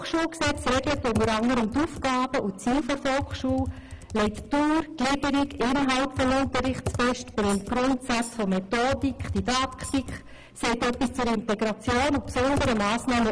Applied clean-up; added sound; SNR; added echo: none; Computer keyboard + Tambourine; 12 dB; none.